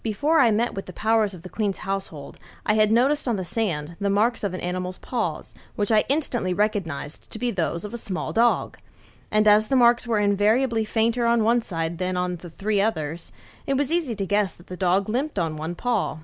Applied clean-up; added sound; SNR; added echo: none; none; none; none.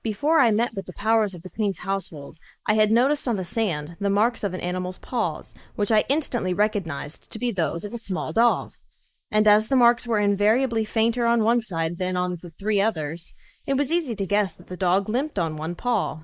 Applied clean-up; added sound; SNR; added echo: neural mask model Resemble Enhance denoiser.